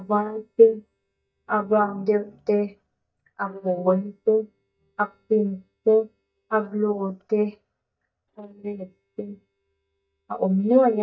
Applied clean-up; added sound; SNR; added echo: neural mask model DeepFilterNet 3.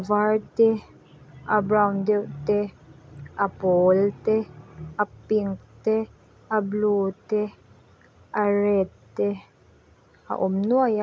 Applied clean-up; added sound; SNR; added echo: none; none; none; none.